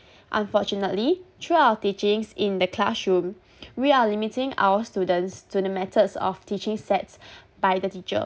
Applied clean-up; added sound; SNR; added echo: none; none; none; none.